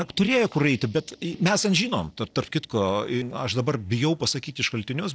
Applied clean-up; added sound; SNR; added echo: neural separator model SepFormer DNS4.